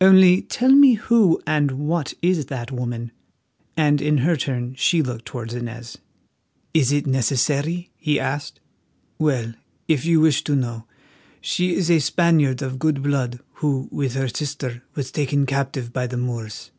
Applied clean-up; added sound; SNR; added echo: none; none; none; none.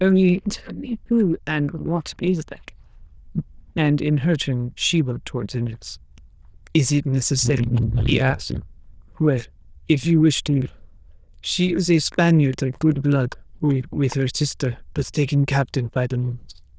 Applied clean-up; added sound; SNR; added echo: neural diffusion model UNIVERSE++.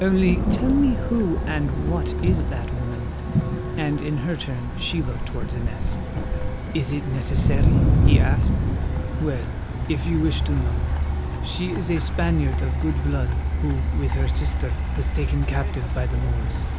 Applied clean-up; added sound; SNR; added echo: none; Truck + Thunder; -4 dB; none.